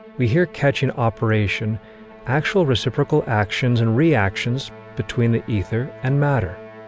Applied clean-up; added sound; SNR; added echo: none; Musical instrument; 20 dB; none.